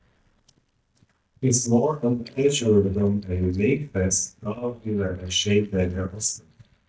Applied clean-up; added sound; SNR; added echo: neural mask model DeepFilterNet 3.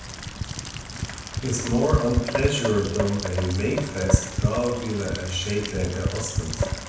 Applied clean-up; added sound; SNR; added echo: none; Rain; 1 dB; reverberation time 0.9 s.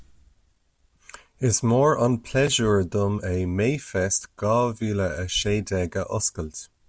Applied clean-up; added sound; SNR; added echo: none; none; none; none.